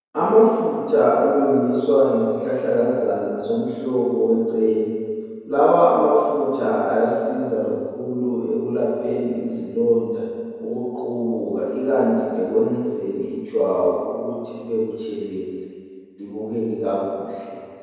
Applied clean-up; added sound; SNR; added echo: none; none; none; reverberation time 2.2 s.